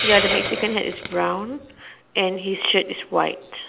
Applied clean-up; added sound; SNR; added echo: none; Hiss; 6 dB; none.